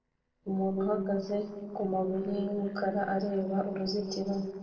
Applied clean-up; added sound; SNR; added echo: neural separator model SepFormer DNS4.